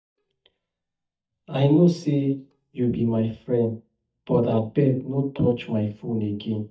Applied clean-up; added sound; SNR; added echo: neural mask model DeepFilterNet 3.